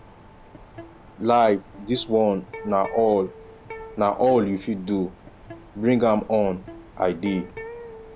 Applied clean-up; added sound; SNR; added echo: none; Mechanisms + Electric guitar; 17 dB; none.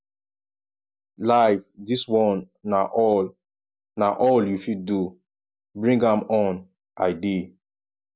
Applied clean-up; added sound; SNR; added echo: none; none; none; none.